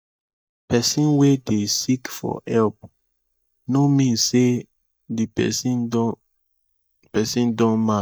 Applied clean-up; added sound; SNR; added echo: neural mask model DeepFilterNet 3.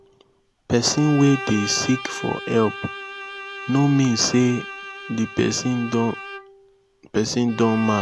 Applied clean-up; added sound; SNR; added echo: none; Bowed string instrument; 12 dB; none.